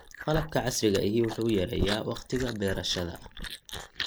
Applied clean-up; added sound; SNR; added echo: neural mask model Resemble Enhance denoiser.